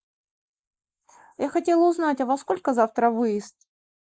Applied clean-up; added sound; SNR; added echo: neural mask model Resemble Enhance denoiser.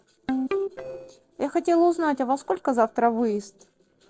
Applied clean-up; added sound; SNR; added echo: neural separator model SepFormer DNS4.